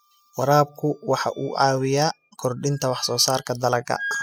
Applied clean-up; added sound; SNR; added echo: classical method spectral subtraction.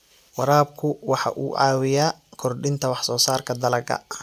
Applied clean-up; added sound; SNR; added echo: none; none; none; none.